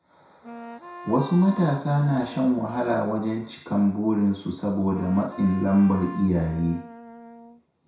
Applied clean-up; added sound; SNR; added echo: none; Wind instrument, woodwind instrument; 17 dB; reverberation time 0.6 s.